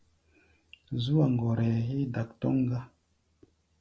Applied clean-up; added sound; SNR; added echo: none; none; none; none.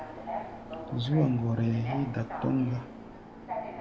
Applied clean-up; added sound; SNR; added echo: none; Subway, metro, underground; 9 dB; none.